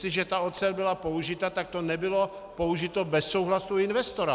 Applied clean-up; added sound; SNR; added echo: none; none; none; none.